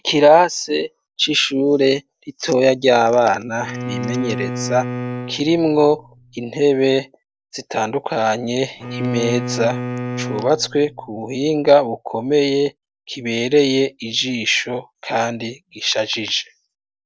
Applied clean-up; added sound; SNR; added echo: none; Bowed string instrument; 9 dB; none.